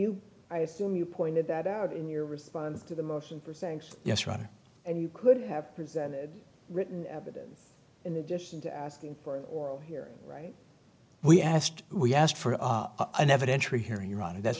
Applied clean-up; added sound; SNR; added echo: none; none; none; none.